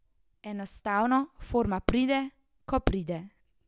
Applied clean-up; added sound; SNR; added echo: none; none; none; none.